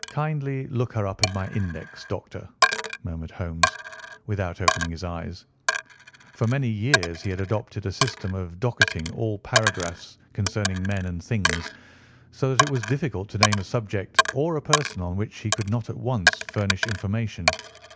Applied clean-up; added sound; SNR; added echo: none; Coin (dropping); 1 dB; none.